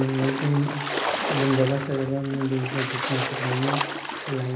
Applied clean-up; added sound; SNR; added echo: none; Splash, splatter; 4 dB; reverberation time 1.0 s.